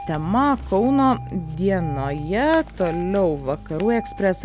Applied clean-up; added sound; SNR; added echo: none; Engine starting; 12 dB; none.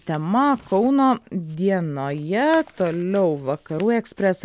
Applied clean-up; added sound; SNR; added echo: none; none; none; none.